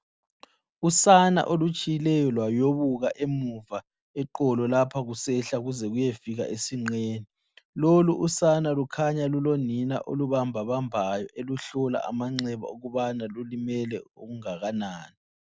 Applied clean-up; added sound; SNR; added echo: none; none; none; none.